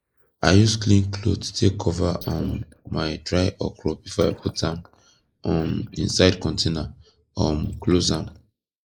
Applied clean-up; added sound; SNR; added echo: neural mask model Resemble Enhance denoiser.